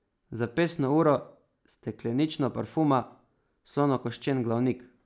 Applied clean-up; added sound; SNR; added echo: none; none; none; none.